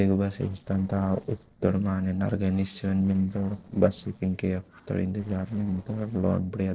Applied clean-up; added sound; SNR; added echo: neural separator model SepFormer DNS4.